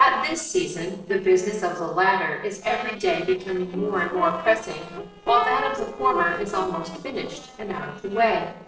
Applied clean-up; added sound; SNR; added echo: neural separator model SepFormer DNS4.